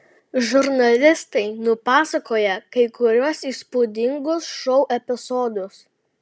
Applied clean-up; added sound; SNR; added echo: none; none; none; none.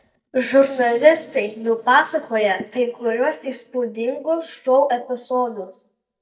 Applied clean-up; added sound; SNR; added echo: neural mask model DeepFilterNet 3.